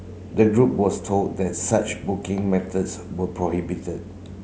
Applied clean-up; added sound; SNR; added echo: none; none; none; none.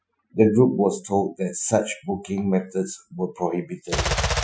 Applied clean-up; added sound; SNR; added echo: classical method Wiener filter.